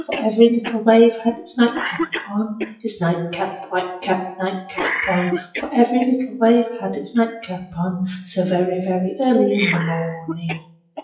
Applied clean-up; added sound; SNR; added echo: classical method WPE with log-MMSE.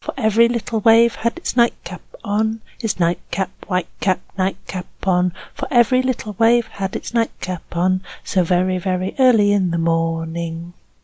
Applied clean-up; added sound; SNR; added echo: none; none; none; none.